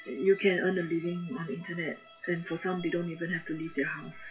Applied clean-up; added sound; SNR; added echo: classical method WPE with log-MMSE.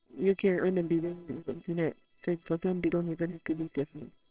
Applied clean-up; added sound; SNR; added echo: neural separator model SepFormer WHAMR!.